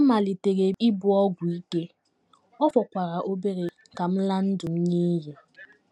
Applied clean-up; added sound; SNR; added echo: none; none; none; none.